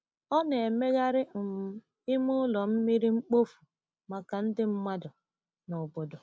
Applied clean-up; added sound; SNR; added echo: none; none; none; none.